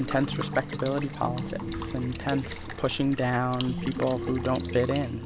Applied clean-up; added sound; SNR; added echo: none; Water tap, faucet / Water / Liquid; 12 dB; none.